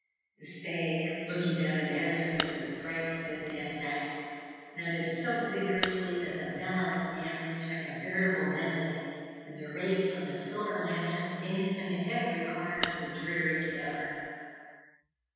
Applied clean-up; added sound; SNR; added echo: none; Fire; 4 dB; reverberation time 2.1 s.